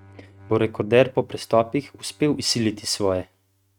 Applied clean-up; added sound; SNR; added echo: neural mask model RNNoise.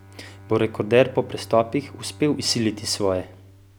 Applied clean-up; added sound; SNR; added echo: none; Bowed string instrument; 20 dB; none.